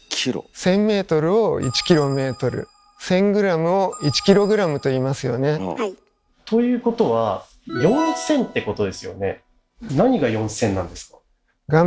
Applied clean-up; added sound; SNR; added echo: none; none; none; none.